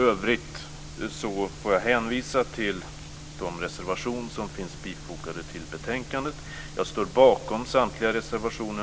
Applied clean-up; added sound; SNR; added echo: none; none; none; none.